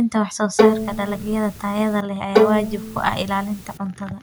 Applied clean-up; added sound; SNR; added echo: none; Bowed string instrument; -1 dB; none.